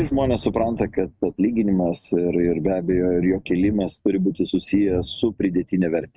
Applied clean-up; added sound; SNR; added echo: neural mask model RNNoise.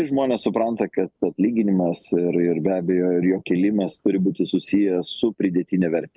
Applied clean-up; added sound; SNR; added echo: none; none; none; none.